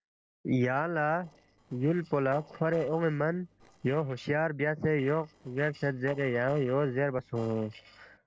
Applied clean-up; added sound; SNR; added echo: neural separator model SepFormer DNS4.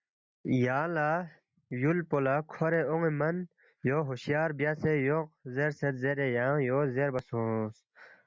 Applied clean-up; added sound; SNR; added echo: none; none; none; none.